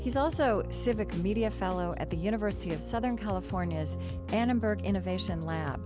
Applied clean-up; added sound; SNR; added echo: none; none; none; none.